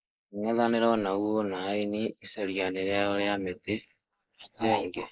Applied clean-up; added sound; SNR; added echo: neural mask model Resemble Enhance denoiser.